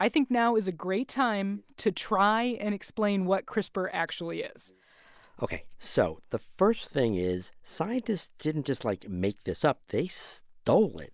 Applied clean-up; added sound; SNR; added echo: none; none; none; none.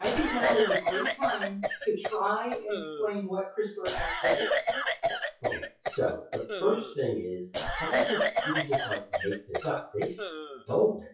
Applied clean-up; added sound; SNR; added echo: classical method WPE with log-MMSE.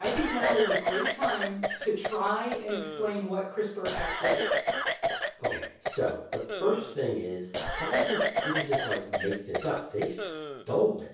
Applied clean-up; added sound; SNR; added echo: none; Cough; 0 dB; reverberation time 0.6 s.